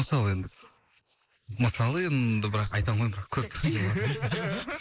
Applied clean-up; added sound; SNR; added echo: neural mask model Resemble Enhance denoiser.